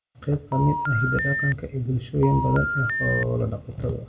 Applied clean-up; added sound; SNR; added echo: none; Telephone; 3 dB; reverberation time 2.2 s.